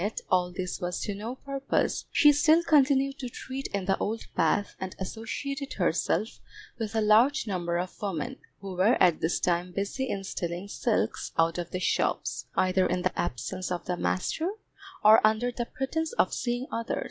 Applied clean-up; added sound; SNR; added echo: none; none; none; none.